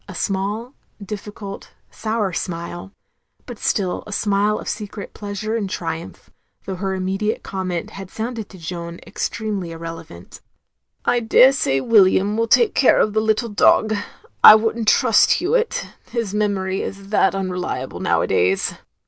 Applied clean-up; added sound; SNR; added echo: none; none; none; none.